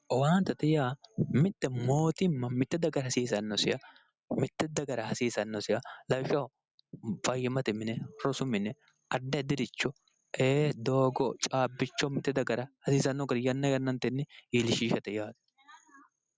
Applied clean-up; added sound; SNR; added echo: none; none; none; none.